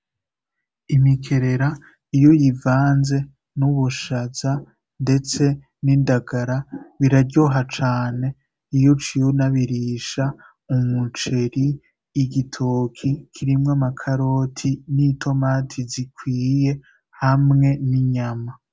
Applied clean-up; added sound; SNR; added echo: none; none; none; none.